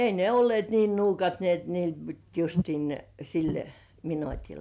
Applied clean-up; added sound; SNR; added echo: none; none; none; none.